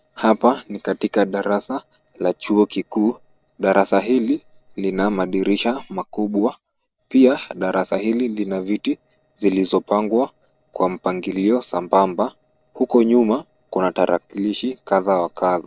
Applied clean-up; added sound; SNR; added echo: neural separator model SepFormer DNS4.